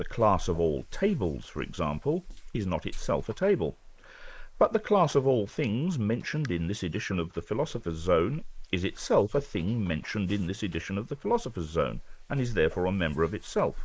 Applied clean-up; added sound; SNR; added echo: neural mask model Resemble Enhance denoiser.